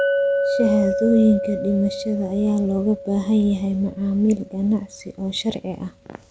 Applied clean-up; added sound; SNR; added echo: none; Chink, clink; 5 dB; none.